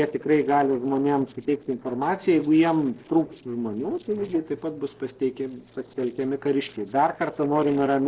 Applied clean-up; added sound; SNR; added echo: neural separator model SepFormer DNS4.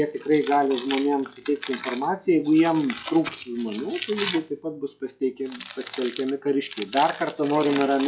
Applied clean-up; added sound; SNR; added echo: classical method log-MMSE.